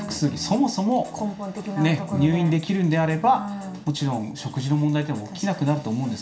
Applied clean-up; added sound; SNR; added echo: none; none; none; reverberation time 0.4 s.